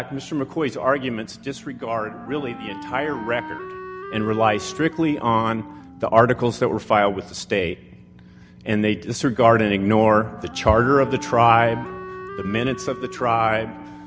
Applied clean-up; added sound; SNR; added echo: none; Wind instrument, woodwind instrument; 16 dB; none.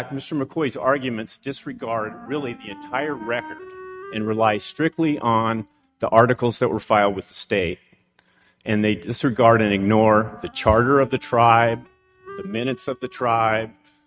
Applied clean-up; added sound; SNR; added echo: neural mask model RNNoise.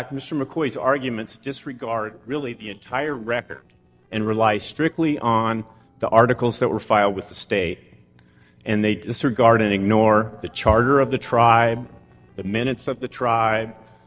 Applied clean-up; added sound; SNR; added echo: neural separator model SepFormer DNS4.